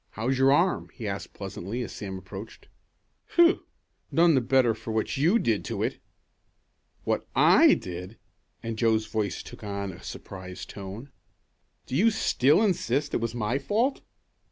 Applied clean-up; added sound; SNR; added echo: none; none; none; none.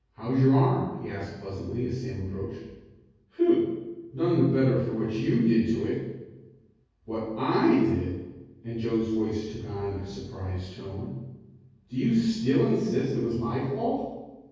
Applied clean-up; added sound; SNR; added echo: none; none; none; reverberation time 1.3 s.